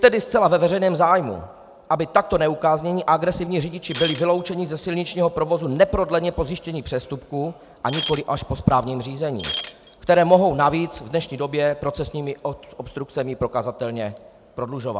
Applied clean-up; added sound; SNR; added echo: none; Shatter; 3 dB; none.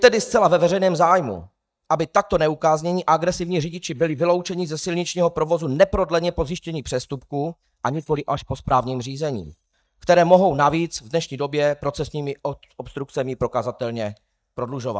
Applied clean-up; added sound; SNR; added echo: neural mask model DeepFilterNet 3.